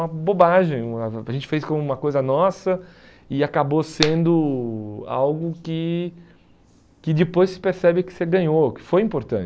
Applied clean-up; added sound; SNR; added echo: none; none; none; none.